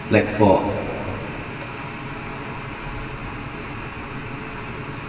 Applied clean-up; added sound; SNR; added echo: none; none; none; reverberation time 2.6 s.